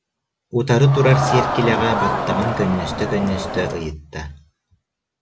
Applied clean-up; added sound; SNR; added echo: none; Crowd; 2 dB; none.